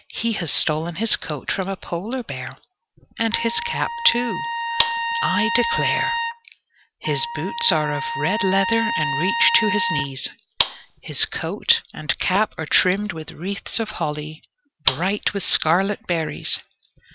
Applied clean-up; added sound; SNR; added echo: none; Trumpet + Gunshot, gunfire; 2 dB; none.